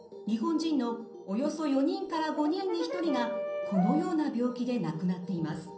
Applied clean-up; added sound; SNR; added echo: none; Brass instrument; 7 dB; reverberation time 0.6 s.